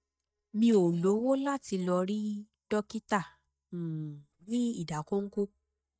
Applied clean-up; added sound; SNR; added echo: neural mask model DeepFilterNet 3.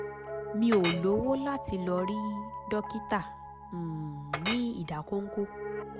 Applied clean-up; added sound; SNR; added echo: none; Chink, clink + Piano; 7 dB; none.